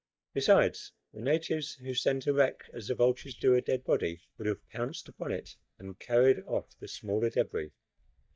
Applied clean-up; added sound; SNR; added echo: neural mask model DeepFilterNet 3.